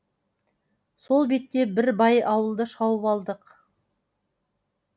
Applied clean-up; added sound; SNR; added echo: none; none; none; none.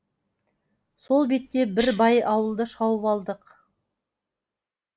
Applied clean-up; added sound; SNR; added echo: neural mask model Resemble Enhance denoiser.